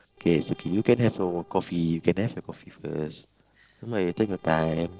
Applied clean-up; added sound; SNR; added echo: neural separator model SepFormer DNS4.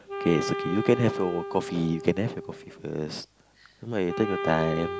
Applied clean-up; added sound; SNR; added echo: none; Wind instrument, woodwind instrument; 7 dB; none.